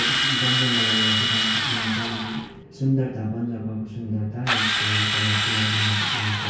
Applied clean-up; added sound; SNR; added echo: none; Drill; -2 dB; reverberation time 0.6 s.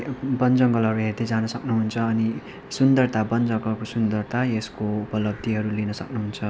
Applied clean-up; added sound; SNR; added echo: none; none; none; none.